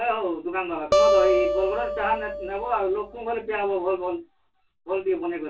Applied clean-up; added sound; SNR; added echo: none; Acoustic guitar; -2 dB; reverberation time 0.1 s.